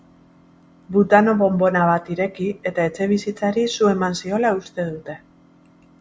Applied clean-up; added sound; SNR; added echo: none; none; none; none.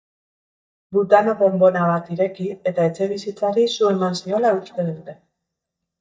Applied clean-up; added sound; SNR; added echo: neural mask model DeepFilterNet 3.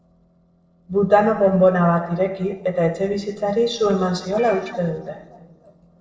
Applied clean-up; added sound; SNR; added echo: neural separator model SepFormer DNS4.